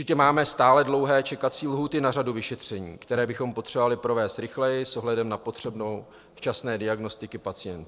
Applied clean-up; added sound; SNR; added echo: neural separator model SepFormer DNS4.